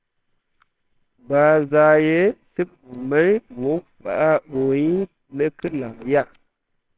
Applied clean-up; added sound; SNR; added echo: neural separator model SepFormer WHAMR!.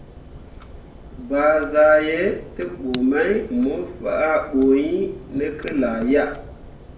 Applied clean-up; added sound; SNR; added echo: none; Clock; 17 dB; reverberation time 0.6 s.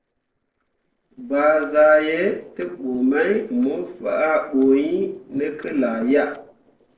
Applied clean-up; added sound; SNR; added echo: neural separator model SepFormer DNS4.